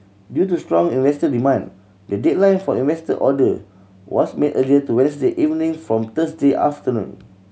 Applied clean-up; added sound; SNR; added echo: none; none; none; none.